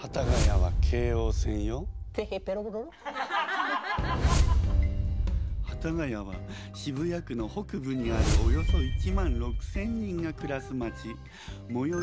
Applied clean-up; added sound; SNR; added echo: none; Whoosh, swoosh, swish; -4 dB; none.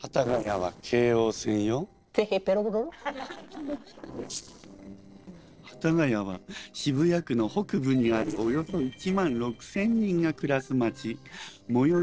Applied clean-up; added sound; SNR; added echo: neural separator model SepFormer DNS4.